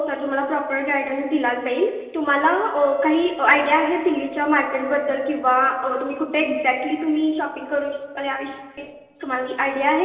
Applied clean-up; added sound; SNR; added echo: neural separator model SepFormer DNS4.